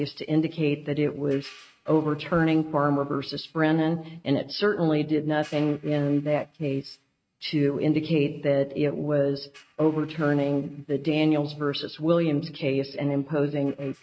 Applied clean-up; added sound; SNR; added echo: neural mask model RNNoise.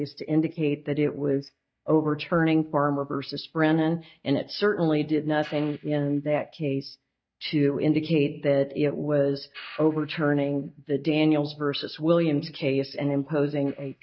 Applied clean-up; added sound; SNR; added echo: neural mask model DeepFilterNet 3.